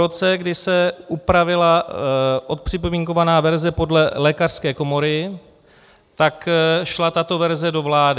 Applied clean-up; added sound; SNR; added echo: none; none; none; none.